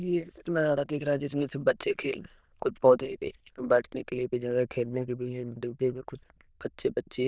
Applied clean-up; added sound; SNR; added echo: neural diffusion model UNIVERSE++.